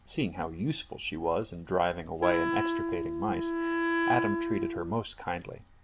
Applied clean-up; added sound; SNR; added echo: none; Wind instrument, woodwind instrument; -1 dB; none.